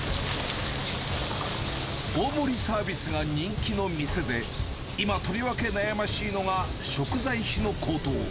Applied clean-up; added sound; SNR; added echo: none; none; none; none.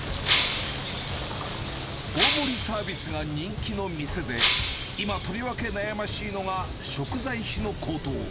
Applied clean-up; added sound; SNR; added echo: none; Shatter; 0 dB; none.